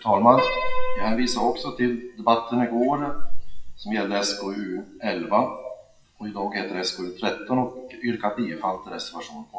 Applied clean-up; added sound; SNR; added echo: classical method WPE with log-MMSE.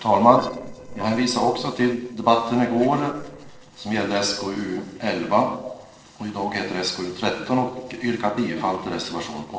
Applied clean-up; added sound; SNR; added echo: neural separator model SepFormer DNS4.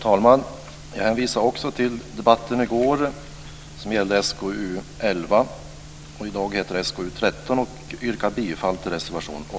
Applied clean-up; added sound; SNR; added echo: none; none; none; none.